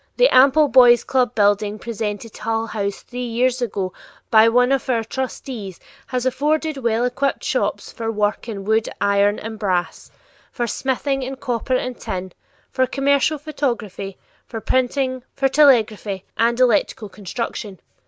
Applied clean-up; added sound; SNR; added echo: none; none; none; none.